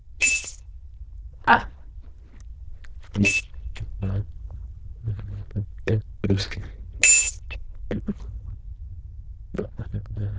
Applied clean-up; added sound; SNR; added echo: neural diffusion model UNIVERSE++.